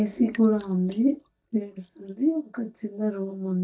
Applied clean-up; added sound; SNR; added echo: neural mask model DeepFilterNet 3.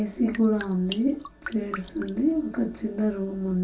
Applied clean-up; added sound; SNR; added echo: none; Drip; 13 dB; reverberation time 0.3 s.